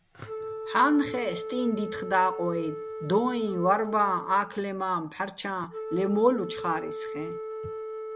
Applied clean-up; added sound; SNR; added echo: none; Wind instrument, woodwind instrument; 9 dB; none.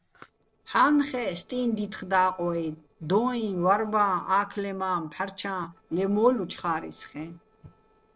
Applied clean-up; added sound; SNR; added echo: neural separator model SepFormer DNS4.